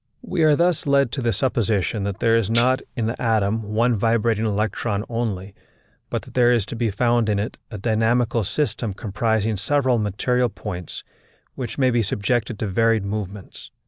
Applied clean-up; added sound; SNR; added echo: none; Tambourine; 12 dB; none.